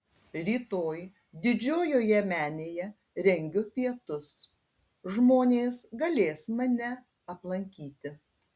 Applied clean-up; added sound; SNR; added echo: none; none; none; none.